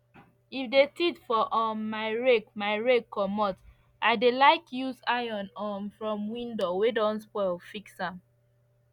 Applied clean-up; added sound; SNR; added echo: none; none; none; none.